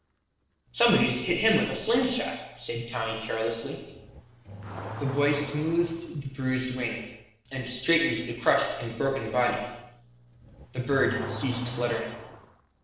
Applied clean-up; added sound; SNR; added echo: neural separator model SepFormer DNS4.